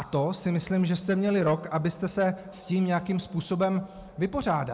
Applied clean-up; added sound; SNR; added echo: none; none; none; none.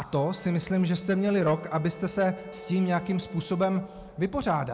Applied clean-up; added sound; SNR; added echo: none; Bowed string instrument; 20 dB; none.